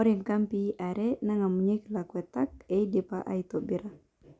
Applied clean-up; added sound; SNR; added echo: none; none; none; none.